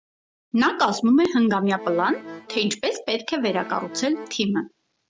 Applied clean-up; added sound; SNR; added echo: none; Accordion; 15 dB; none.